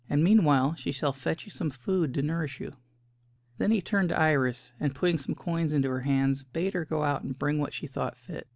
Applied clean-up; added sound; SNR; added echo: none; none; none; none.